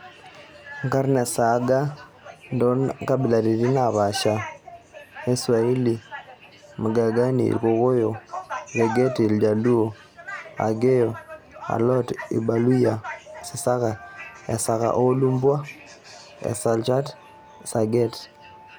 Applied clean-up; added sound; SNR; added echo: none; none; none; none.